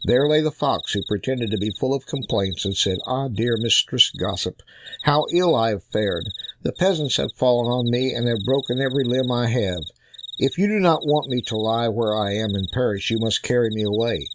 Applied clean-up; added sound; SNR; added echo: none; Cricket; 14 dB; none.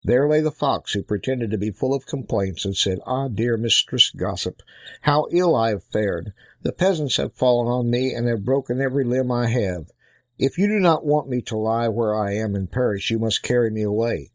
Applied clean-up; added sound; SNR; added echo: neural mask model DeepFilterNet 3.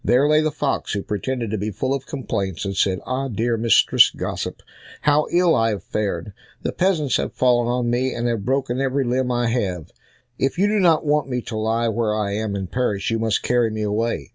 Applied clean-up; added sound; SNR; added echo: none; none; none; none.